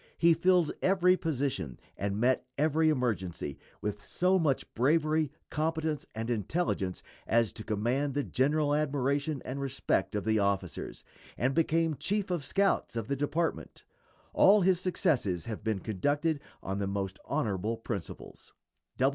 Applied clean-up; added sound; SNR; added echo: none; none; none; none.